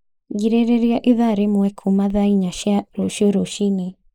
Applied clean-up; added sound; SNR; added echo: neural mask model Resemble Enhance denoiser.